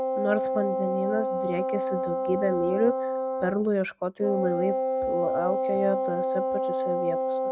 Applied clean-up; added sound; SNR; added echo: none; Wind instrument, woodwind instrument; -2 dB; none.